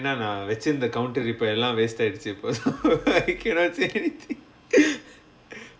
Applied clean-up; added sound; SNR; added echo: none; Bass drum / Keyboard (musical); 20 dB; reverberation time 0.4 s.